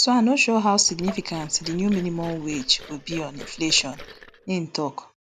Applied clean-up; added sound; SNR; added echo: none; Liquid; 16 dB; none.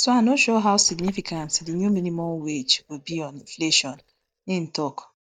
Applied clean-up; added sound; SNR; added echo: neural mask model DeepFilterNet 3.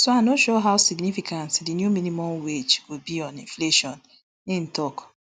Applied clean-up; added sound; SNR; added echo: none; none; none; none.